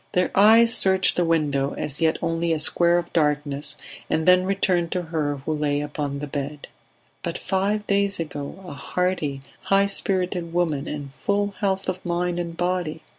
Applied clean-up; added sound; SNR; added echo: none; none; none; none.